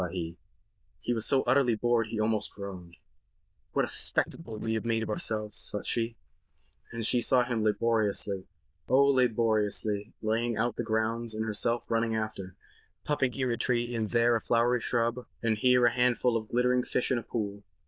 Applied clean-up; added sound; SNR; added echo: neural diffusion model UNIVERSE++.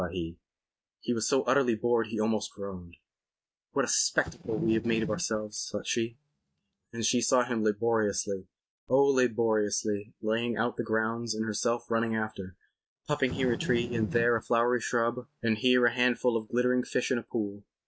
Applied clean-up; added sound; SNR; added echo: neural mask model RNNoise.